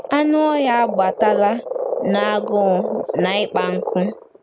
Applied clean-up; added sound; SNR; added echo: neural mask model RNNoise.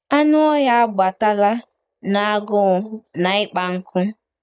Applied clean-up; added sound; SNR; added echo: neural mask model DeepFilterNet 3.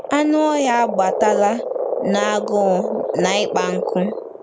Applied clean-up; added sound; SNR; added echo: none; Frog; 4 dB; none.